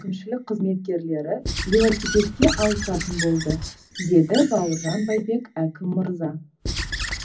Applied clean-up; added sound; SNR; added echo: none; Squeak / Writing; 8 dB; reverberation time 0.4 s.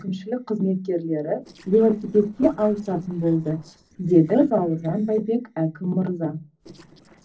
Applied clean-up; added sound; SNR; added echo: neural separator model SepFormer DNS4.